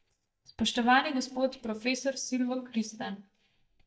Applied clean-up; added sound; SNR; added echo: neural mask model DeepFilterNet 3.